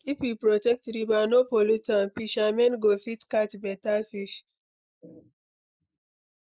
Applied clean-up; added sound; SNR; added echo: neural mask model Resemble Enhance denoiser.